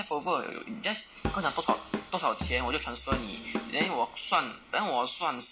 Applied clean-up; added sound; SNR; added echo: none; Drum kit; 6 dB; none.